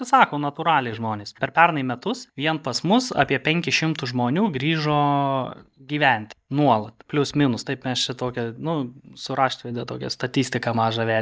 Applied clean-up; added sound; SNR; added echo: neural mask model DeepFilterNet 3.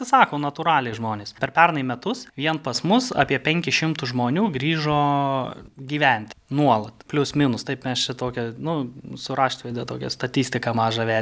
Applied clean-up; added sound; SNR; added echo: none; none; none; none.